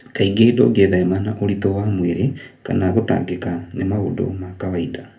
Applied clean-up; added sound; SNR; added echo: none; none; none; reverberation time 0.3 s.